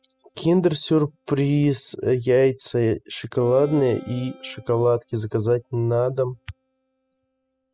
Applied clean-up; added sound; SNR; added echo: classical method spectral subtraction.